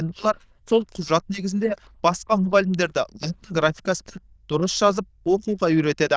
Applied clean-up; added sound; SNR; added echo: neural diffusion model UNIVERSE++.